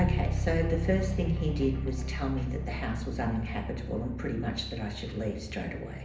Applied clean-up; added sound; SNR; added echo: none; Bass guitar; 1 dB; reverberation time 0.8 s.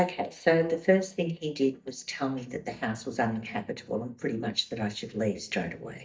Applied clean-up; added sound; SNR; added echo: neural mask model DeepFilterNet 3.